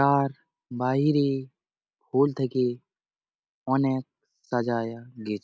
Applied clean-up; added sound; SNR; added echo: none; none; none; none.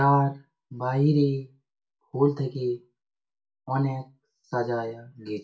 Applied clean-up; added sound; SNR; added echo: none; none; none; reverberation time 0.2 s.